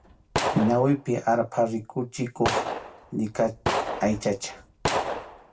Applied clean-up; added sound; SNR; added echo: none; Gunshot, gunfire; 4 dB; reverberation time 0.2 s.